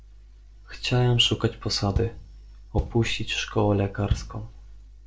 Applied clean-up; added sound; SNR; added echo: neural separator model SepFormer DNS4.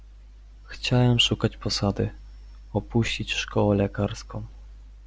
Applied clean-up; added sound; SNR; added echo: none; none; none; none.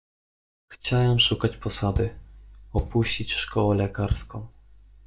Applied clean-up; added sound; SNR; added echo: neural mask model DeepFilterNet 3.